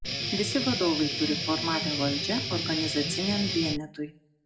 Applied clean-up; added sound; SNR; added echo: none; Guitar; 1 dB; reverberation time 0.3 s.